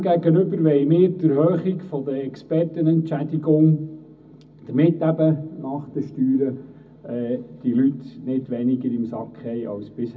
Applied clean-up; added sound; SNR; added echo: none; none; none; reverberation time 0.4 s.